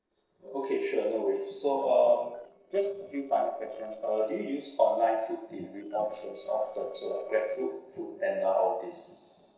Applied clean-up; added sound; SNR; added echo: neural separator model SepFormer DNS4.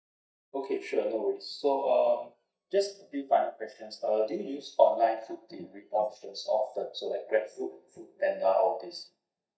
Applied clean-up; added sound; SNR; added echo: neural mask model DeepFilterNet 3.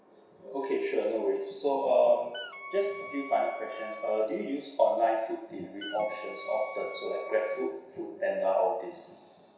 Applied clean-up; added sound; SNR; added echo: none; Wind instrument, woodwind instrument; 14 dB; reverberation time 0.7 s.